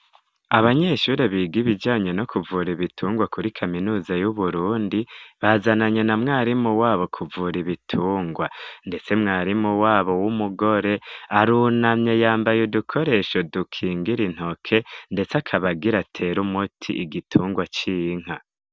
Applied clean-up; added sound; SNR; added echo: none; none; none; none.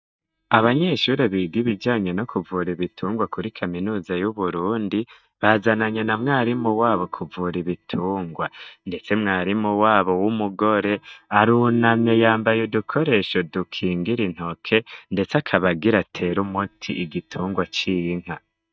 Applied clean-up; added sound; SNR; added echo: neural mask model DeepFilterNet 3.